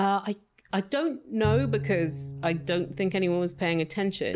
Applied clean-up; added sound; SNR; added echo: none; Bowed string instrument; 7 dB; none.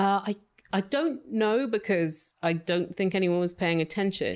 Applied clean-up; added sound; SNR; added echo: neural mask model Resemble Enhance denoiser.